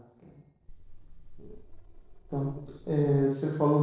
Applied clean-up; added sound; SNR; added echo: neural separator model SepFormer DNS4.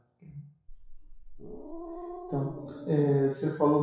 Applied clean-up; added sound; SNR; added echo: classical method WPE with log-MMSE.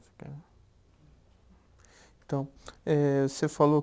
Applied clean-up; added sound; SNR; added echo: none; none; none; none.